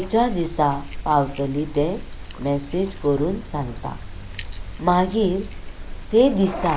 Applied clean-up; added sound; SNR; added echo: none; Bell + Cricket; 9 dB; none.